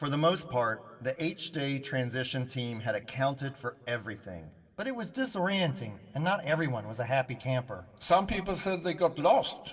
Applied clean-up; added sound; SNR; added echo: none; none; none; reverberation time 1.6 s.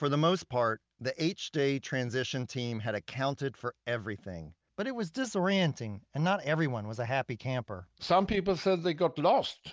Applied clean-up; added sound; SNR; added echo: none; none; none; none.